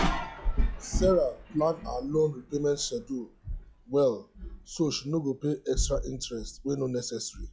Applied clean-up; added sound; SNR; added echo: classical method log-MMSE.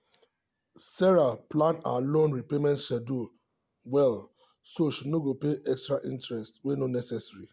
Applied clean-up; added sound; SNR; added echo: none; none; none; none.